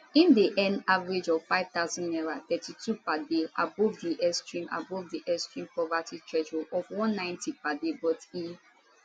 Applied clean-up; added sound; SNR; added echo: none; none; none; none.